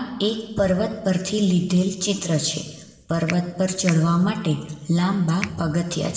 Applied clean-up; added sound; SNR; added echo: none; Finger snapping; 13 dB; reverberation time 1.1 s.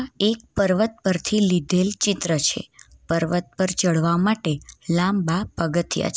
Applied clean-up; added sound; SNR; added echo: none; none; none; none.